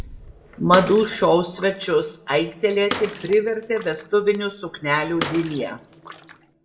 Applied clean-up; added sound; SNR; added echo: none; Bathtub (filling or washing) / Water / Splash, splatter; 13 dB; reverberation time 0.7 s.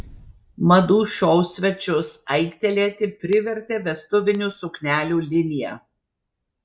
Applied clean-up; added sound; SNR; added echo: none; none; none; none.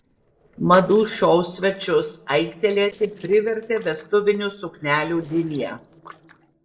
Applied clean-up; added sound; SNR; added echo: neural separator model SepFormer DNS4.